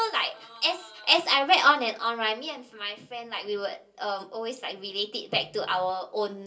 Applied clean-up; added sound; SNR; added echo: none; none; none; reverberation time 0.2 s.